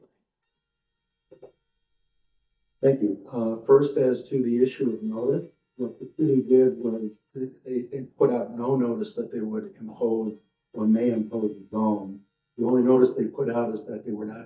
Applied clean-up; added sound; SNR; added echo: neural mask model DeepFilterNet 3.